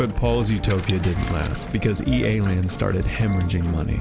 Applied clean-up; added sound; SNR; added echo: none; Bicycle; 16 dB; none.